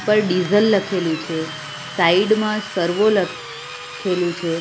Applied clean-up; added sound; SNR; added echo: none; Drill; 13 dB; none.